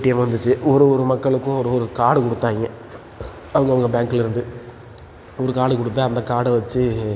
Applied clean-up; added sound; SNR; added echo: none; none; none; none.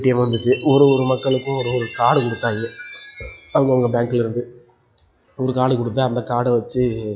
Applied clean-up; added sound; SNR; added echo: classical method log-MMSE.